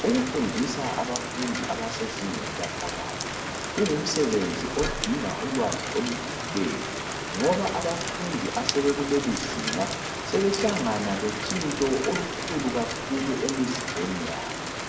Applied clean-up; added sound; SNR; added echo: none; Rain; 3 dB; reverberation time 0.7 s.